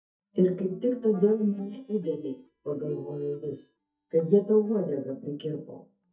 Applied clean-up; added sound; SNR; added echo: neural mask model DeepFilterNet 3.